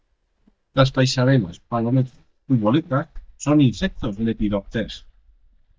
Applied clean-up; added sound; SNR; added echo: neural mask model DeepFilterNet 3.